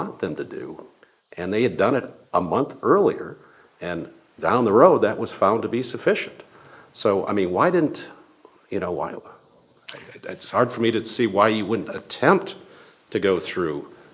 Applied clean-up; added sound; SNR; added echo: neural mask model Resemble Enhance denoiser.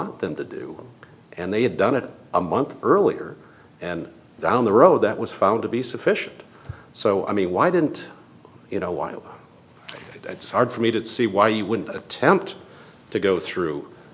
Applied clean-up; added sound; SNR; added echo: none; none; none; none.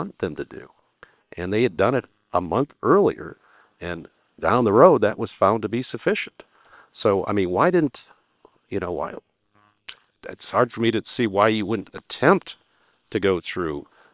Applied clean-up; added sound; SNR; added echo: neural separator model SepFormer WHAM!.